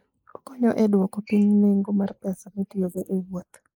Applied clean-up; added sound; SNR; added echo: neural mask model Resemble Enhance denoiser.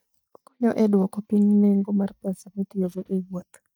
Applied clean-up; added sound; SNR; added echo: neural mask model DeepFilterNet 3.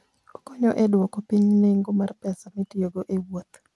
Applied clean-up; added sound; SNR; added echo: none; none; none; none.